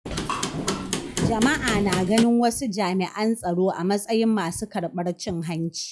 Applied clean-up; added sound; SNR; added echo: classical method log-MMSE.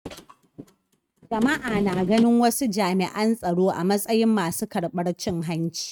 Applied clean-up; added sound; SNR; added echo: neural mask model RNNoise.